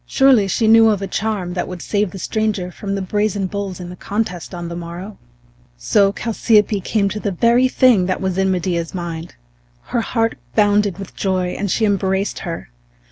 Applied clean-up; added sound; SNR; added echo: none; none; none; none.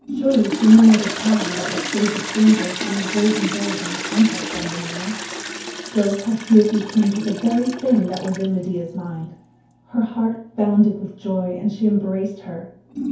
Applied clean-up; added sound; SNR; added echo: none; Toilet flush; 10 dB; reverberation time 0.6 s.